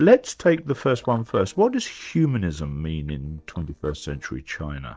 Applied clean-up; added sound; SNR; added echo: neural separator model SepFormer DNS4.